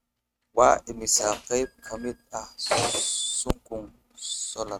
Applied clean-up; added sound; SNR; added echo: neural mask model RNNoise.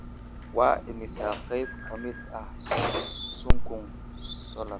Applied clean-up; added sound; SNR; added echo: none; Telephone; -3 dB; none.